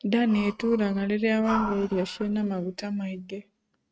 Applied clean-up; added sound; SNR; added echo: neural mask model RNNoise.